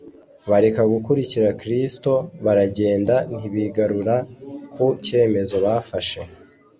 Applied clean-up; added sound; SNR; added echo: none; none; none; none.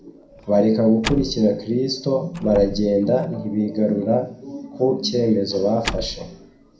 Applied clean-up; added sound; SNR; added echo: none; Slam; 15 dB; reverberation time 0.4 s.